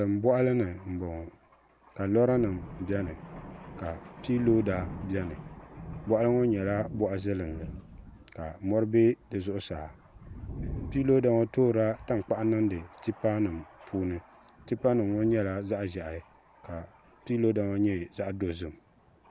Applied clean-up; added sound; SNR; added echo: none; Thunder; 16 dB; none.